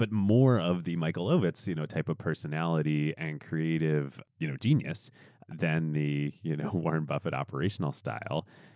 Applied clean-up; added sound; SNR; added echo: none; none; none; none.